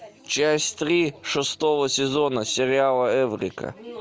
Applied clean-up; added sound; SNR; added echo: none; none; none; none.